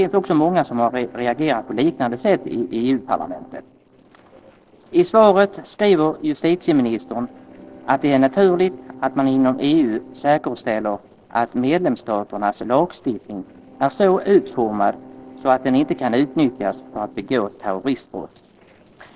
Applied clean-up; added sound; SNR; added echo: neural separator model SepFormer DNS4.